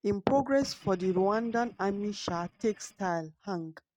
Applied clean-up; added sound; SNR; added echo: neural mask model RNNoise.